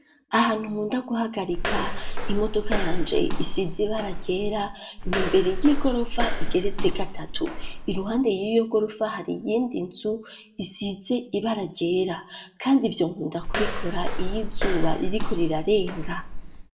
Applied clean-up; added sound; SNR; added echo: none; Walk, footsteps; -2 dB; reverberation time 0.3 s.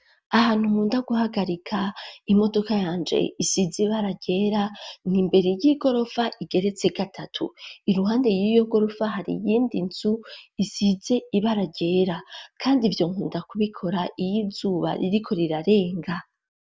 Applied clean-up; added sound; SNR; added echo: none; none; none; none.